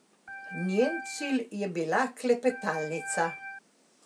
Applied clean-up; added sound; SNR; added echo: none; Organ; 9 dB; none.